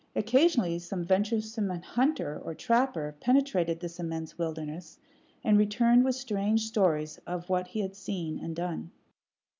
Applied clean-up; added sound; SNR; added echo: none; none; none; none.